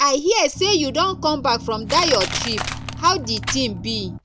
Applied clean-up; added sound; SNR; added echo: none; Crushing + Engine; 9 dB; none.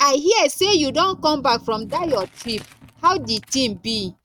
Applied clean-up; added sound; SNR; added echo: neural mask model RNNoise.